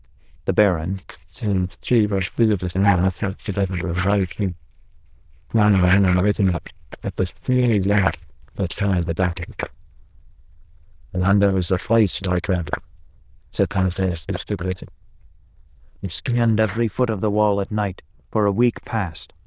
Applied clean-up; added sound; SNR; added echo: neural diffusion model UNIVERSE++.